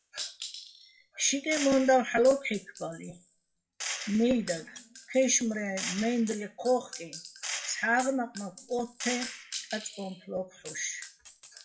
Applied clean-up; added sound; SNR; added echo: classical method WPE with log-MMSE.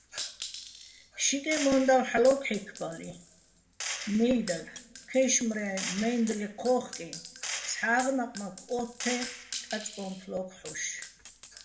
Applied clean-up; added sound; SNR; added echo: none; Gunshot, gunfire; 11 dB; reverberation time 0.5 s.